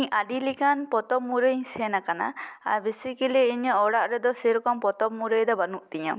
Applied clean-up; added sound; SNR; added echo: none; none; none; none.